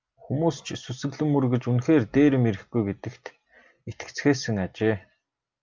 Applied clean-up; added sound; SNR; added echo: none; none; none; none.